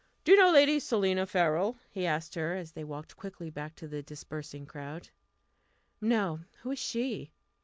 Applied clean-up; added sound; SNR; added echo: none; none; none; none.